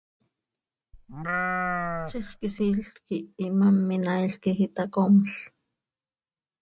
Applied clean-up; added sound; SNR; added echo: neural mask model RNNoise.